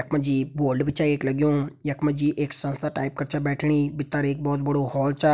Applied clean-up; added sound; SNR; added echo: none; none; none; none.